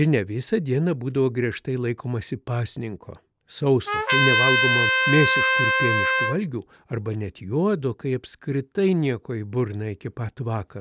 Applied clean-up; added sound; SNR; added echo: none; Trumpet; -4 dB; none.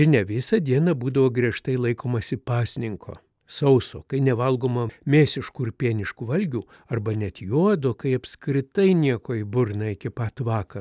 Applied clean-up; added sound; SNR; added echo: none; none; none; none.